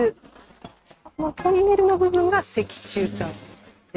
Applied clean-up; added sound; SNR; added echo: neural mask model RNNoise.